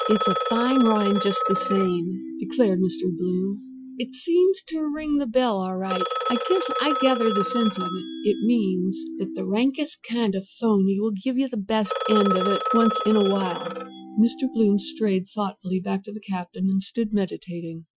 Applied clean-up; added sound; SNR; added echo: classical method Wiener filter.